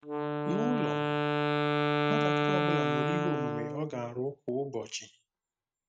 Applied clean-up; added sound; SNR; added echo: neural mask model RNNoise.